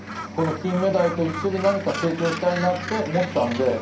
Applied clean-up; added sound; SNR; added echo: none; Gull, seagull; 11 dB; reverberation time 0.5 s.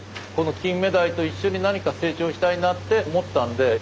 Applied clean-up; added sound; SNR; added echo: none; none; none; none.